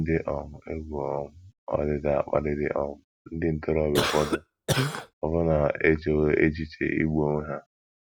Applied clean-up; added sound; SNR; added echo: none; Cough; 1 dB; none.